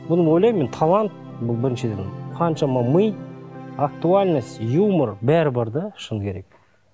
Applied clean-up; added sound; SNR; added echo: none; Organ; 15 dB; none.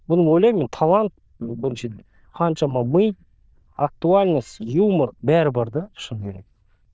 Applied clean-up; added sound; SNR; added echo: neural diffusion model UNIVERSE++.